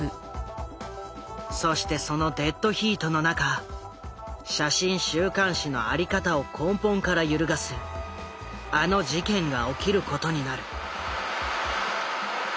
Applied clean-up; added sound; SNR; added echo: none; none; none; none.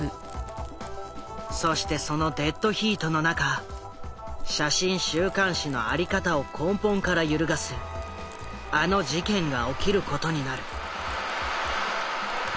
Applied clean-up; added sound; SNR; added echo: none; Crackle; 12 dB; none.